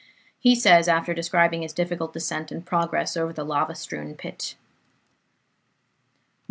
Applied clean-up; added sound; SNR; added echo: none; none; none; none.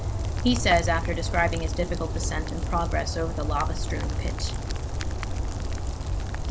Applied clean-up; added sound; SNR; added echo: none; Rain; -2 dB; none.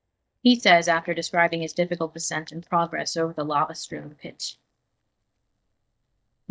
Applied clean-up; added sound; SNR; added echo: neural mask model DeepFilterNet 3.